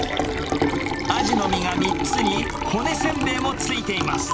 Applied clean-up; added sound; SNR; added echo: none; Liquid; -2 dB; none.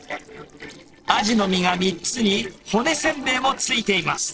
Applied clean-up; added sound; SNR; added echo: neural separator model SepFormer DNS4.